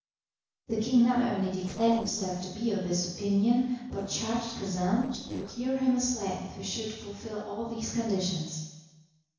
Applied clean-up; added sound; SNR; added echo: neural separator model SepFormer DNS4.